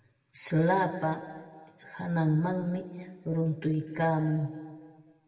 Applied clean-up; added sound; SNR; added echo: none; none; none; reverberation time 1.8 s.